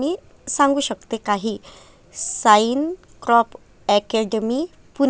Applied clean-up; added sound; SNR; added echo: none; none; none; none.